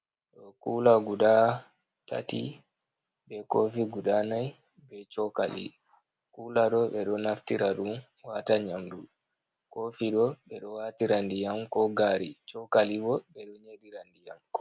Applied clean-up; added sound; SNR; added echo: none; none; none; none.